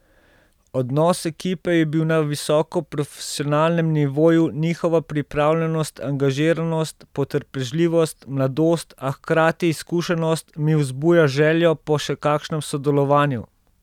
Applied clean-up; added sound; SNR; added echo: none; none; none; none.